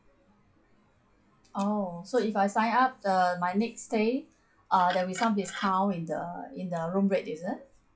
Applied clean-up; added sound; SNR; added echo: classical method log-MMSE.